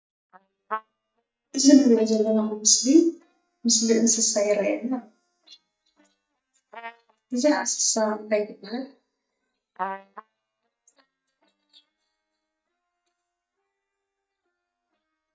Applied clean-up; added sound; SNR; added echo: neural mask model DeepFilterNet 3.